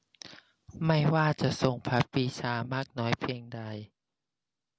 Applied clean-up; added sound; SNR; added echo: none; none; none; none.